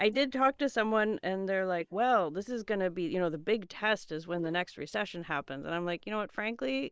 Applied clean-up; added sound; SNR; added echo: neural mask model Resemble Enhance denoiser.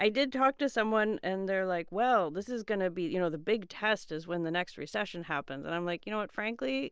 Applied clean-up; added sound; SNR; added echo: none; none; none; none.